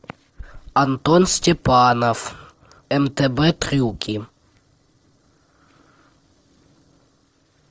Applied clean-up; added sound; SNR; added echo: neural separator model SepFormer DNS4.